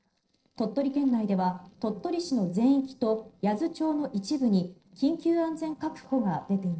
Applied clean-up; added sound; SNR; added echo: neural separator model SepFormer DNS4.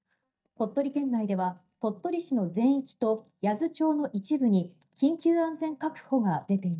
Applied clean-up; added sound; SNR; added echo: neural mask model DeepFilterNet 3.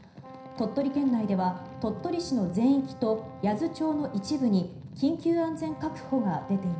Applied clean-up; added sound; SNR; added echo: none; Wind instrument, woodwind instrument; 18 dB; reverberation time 0.5 s.